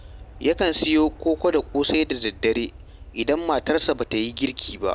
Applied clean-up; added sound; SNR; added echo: none; Aircraft; 18 dB; none.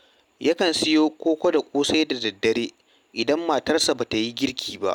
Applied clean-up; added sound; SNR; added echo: none; none; none; none.